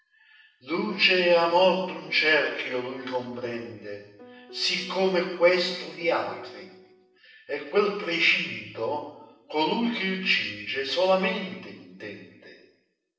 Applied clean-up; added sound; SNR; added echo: neural separator model SepFormer DNS4.